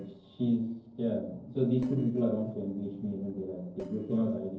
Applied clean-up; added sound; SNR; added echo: neural separator model SepFormer DNS4.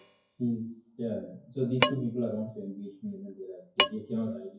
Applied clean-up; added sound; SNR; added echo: classical method WPE with log-MMSE.